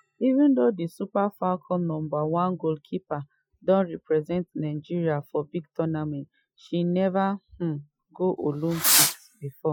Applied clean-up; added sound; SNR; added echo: classical method Wiener filter.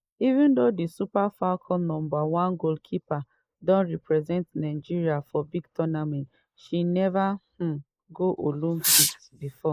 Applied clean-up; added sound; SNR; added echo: neural mask model Resemble Enhance denoiser.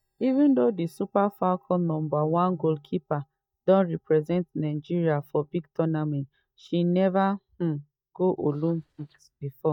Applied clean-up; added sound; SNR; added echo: neural mask model DeepFilterNet 3.